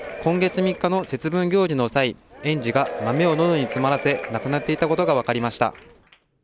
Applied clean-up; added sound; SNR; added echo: none; Applause / Crowd / Cheering; 11 dB; none.